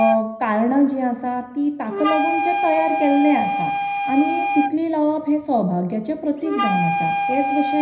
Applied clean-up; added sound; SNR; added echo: none; Wind instrument, woodwind instrument; 3 dB; reverberation time 0.9 s.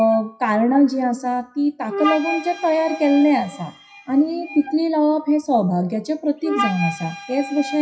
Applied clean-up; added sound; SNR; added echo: classical method WPE with log-MMSE.